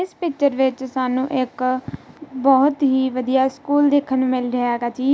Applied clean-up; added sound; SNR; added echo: none; none; none; none.